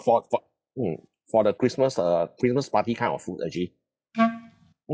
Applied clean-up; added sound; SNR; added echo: classical method log-MMSE.